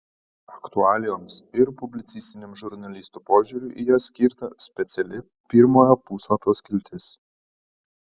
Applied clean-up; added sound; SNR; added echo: none; none; none; none.